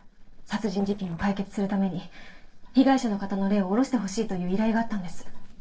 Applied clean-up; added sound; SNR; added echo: neural separator model SepFormer DNS4.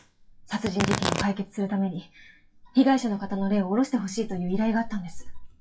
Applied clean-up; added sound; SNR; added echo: classical method WPE with log-MMSE.